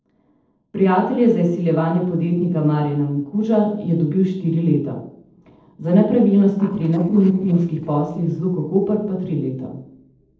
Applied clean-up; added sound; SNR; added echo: neural separator model SepFormer DNS4.